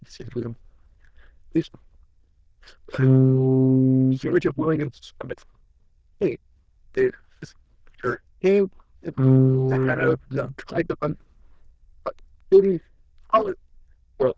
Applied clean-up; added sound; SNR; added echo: neural diffusion model UNIVERSE++.